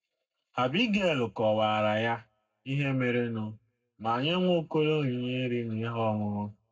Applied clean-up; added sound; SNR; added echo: none; none; none; reverberation time 0.3 s.